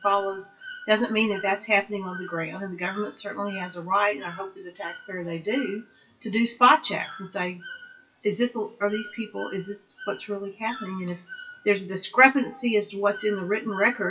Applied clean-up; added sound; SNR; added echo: classical method WPE with log-MMSE.